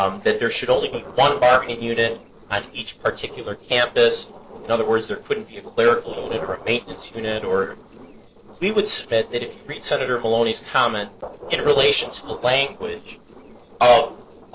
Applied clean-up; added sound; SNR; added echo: neural separator model SepFormer DNS4.